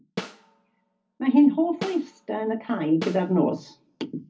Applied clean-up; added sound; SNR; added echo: none; Snare drum; 14 dB; reverberation time 0.4 s.